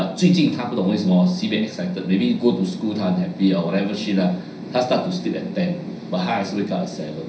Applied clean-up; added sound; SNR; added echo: none; none; none; reverberation time 0.5 s.